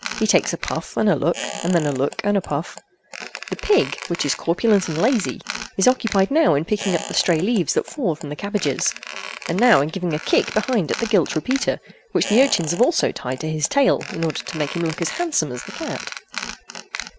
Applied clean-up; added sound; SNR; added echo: none; Squeak; 12 dB; none.